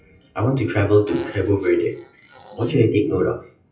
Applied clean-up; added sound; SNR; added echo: classical method WPE with log-MMSE.